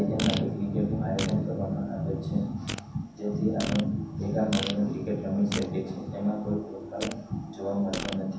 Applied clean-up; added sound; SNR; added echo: none; Fart; 11 dB; reverberation time 0.7 s.